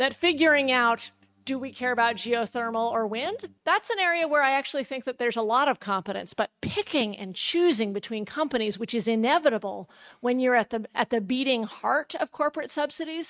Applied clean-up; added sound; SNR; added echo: neural mask model RNNoise.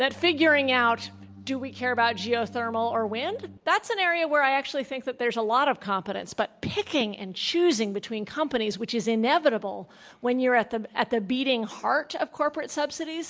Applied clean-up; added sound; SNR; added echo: none; Organ; 19 dB; none.